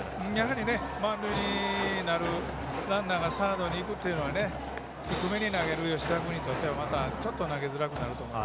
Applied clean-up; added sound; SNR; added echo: none; none; none; none.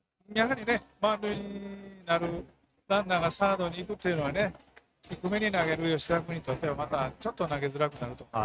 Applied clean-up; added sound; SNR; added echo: neural mask model RNNoise.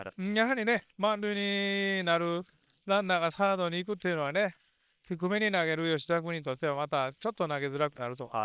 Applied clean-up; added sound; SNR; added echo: neural separator model SepFormer WHAM!.